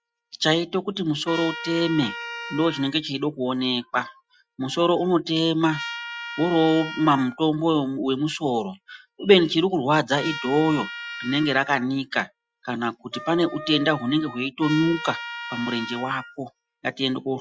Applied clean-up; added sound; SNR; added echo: classical method Wiener filter.